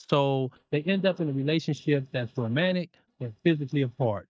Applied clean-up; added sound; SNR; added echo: neural mask model DeepFilterNet 3.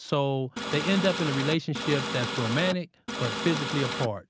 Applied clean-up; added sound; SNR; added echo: none; Printer; 4 dB; none.